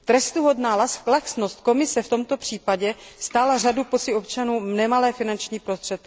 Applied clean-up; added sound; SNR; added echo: none; none; none; none.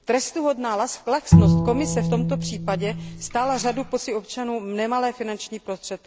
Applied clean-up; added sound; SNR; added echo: none; Bowed string instrument; -5 dB; none.